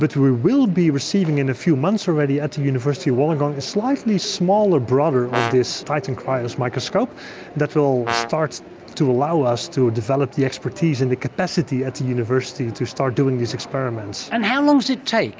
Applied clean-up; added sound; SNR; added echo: none; Brass instrument; 8 dB; none.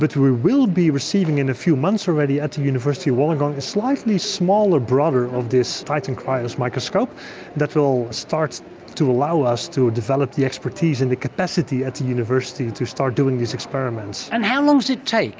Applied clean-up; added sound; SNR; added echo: none; none; none; none.